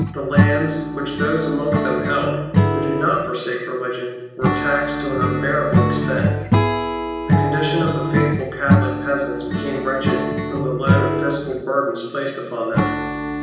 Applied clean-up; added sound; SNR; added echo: none; Acoustic guitar / Strum; -3 dB; reverberation time 1.0 s.